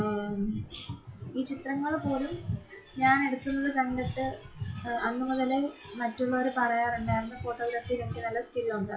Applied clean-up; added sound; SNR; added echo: classical method WPE with log-MMSE.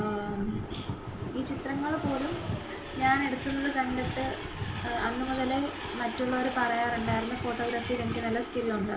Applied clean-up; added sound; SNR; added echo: none; Train; 11 dB; reverberation time 1.3 s.